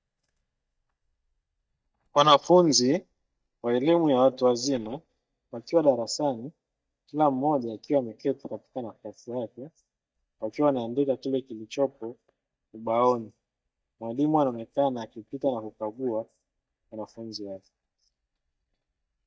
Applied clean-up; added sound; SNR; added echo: neural mask model DeepFilterNet 3.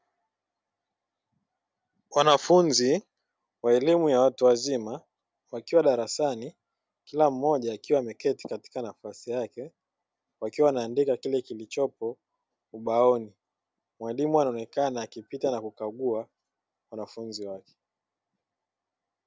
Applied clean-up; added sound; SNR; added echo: none; none; none; none.